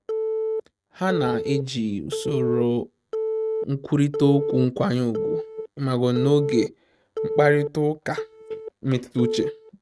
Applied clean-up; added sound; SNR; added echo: neural mask model RNNoise.